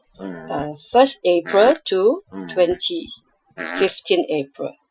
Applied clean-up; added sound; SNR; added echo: classical method Wiener filter.